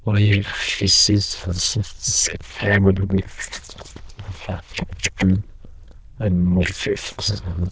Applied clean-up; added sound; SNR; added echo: neural diffusion model UNIVERSE++.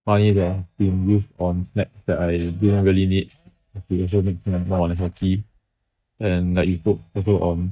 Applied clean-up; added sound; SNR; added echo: neural mask model DeepFilterNet 3.